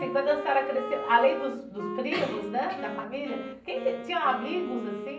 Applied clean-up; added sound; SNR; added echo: none; Wind instrument, woodwind instrument; 10 dB; reverberation time 0.6 s.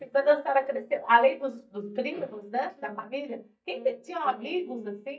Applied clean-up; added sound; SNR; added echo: neural mask model DeepFilterNet 3.